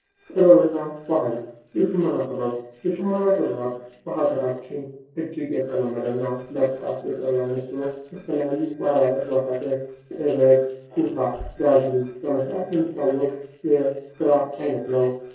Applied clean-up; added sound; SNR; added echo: neural separator model SepFormer DNS4.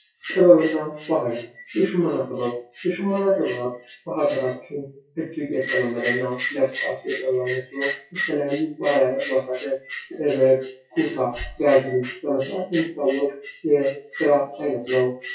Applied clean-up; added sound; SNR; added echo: classical method WPE with log-MMSE.